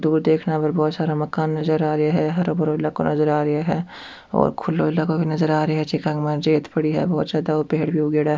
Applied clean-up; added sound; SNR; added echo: none; none; none; none.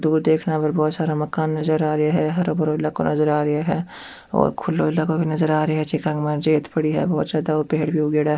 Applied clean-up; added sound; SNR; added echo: neural mask model Resemble Enhance denoiser.